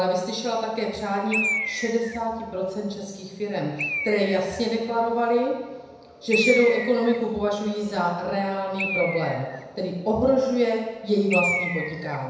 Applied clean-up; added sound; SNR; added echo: none; Bird; 8 dB; reverberation time 1.0 s.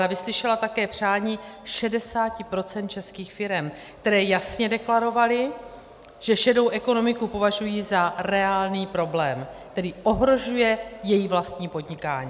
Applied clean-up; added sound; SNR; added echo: none; none; none; none.